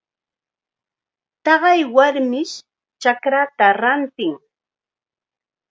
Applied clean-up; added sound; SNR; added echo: none; none; none; none.